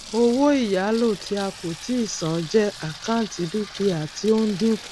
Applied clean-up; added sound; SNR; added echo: none; Sink (filling or washing) / Water tap, faucet; 16 dB; none.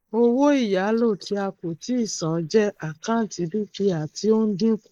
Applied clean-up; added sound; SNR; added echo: neural mask model Resemble Enhance denoiser.